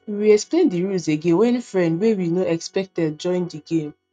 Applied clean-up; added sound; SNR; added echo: neural mask model RNNoise.